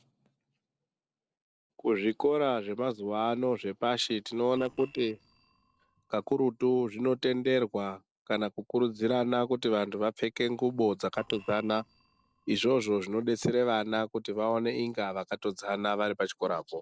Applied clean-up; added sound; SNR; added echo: neural separator model SepFormer DNS4.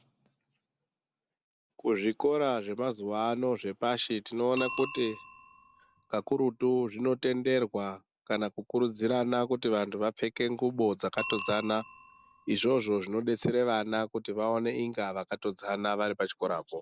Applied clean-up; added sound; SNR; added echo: none; Bicycle bell; 9 dB; none.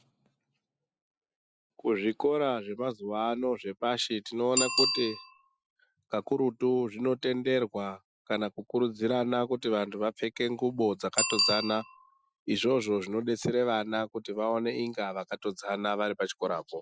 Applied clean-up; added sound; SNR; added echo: classical method Wiener filter.